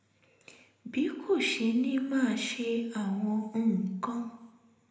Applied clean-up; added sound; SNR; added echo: none; none; none; reverberation time 0.7 s.